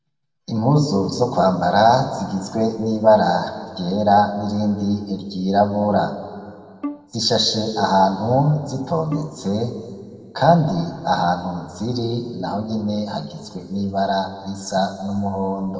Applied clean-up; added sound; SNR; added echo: none; Bowed string instrument; 15 dB; reverberation time 1.8 s.